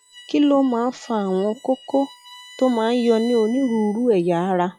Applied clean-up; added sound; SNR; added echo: classical method log-MMSE.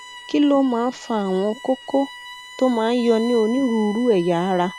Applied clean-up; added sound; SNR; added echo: none; Bowed string instrument; 18 dB; none.